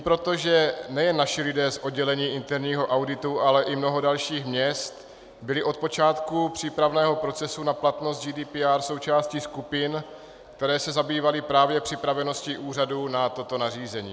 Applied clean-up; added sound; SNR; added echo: none; none; none; none.